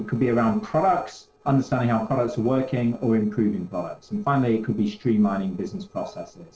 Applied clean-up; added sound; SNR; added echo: neural separator model SepFormer DNS4.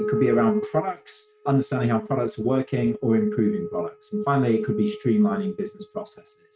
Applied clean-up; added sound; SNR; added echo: neural mask model RNNoise.